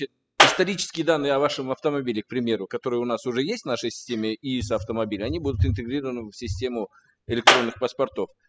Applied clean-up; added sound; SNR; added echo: classical method spectral subtraction.